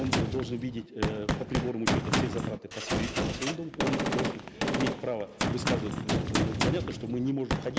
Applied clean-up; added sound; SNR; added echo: none; Gunshot, gunfire; -4 dB; none.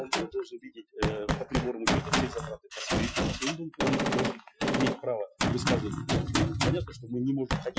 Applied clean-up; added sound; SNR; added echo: classical method Wiener filter.